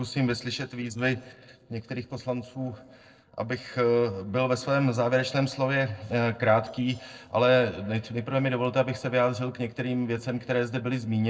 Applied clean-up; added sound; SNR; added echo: neural separator model SepFormer DNS4.